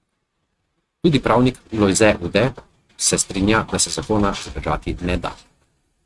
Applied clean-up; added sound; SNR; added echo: neural mask model RNNoise.